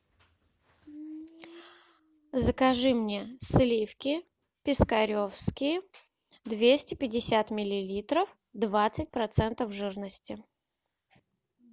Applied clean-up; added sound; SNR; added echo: none; none; none; none.